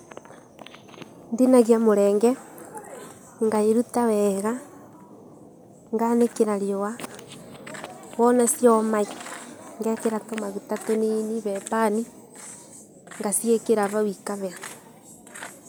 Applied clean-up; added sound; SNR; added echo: none; none; none; none.